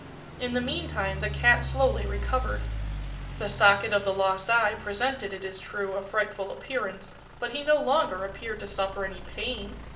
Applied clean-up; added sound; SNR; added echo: none; Idling / Truck; 8 dB; reverberation time 0.4 s.